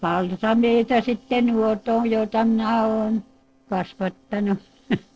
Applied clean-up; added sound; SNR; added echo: neural separator model SepFormer DNS4.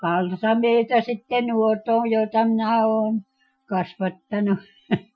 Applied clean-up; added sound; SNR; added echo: classical method Wiener filter.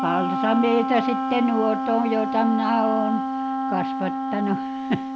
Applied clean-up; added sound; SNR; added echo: none; Wind instrument, woodwind instrument; 2 dB; none.